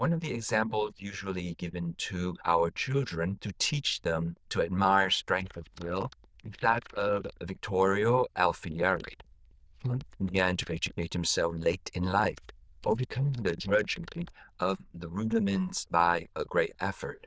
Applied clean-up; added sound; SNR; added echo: neural diffusion model UNIVERSE++.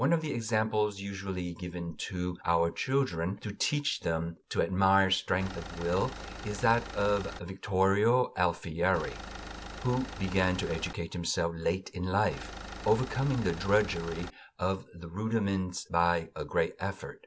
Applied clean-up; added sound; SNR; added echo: none; Engine; 11 dB; none.